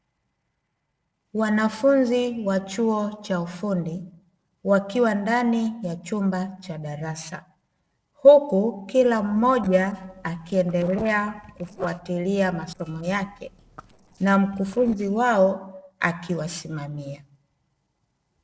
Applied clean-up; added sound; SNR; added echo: neural separator model SepFormer DNS4.